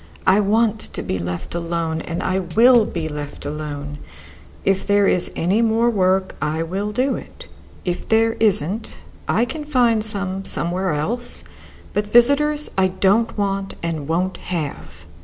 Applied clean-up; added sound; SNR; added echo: none; Drum kit; 11 dB; none.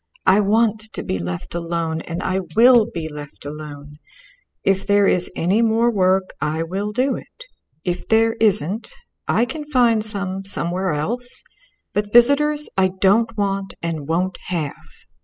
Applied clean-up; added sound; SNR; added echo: classical method spectral subtraction.